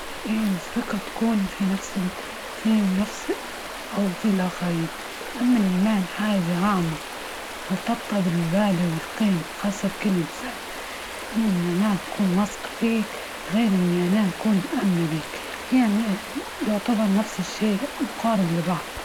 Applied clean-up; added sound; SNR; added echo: none; Stream; 10 dB; none.